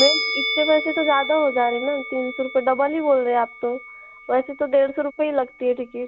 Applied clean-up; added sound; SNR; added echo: none; Musical instrument; 7 dB; none.